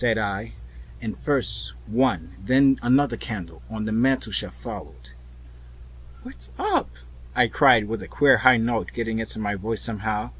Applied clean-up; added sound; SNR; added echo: none; none; none; none.